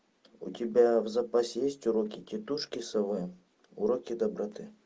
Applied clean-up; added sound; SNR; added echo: none; none; none; none.